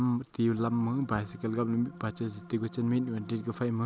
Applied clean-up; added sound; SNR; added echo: none; Organ; 17 dB; none.